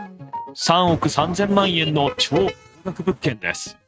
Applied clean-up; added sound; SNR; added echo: neural mask model RNNoise.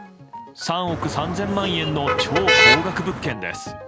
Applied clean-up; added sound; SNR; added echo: none; Motor vehicle (road); -5 dB; none.